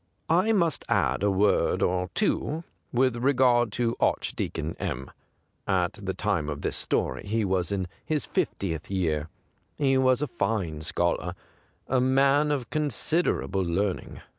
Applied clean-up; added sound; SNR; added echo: none; none; none; none.